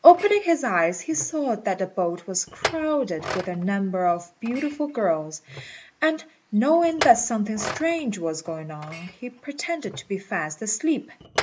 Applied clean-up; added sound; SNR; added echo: none; Chink, clink; 13 dB; none.